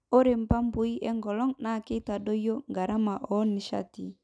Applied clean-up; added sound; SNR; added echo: none; none; none; none.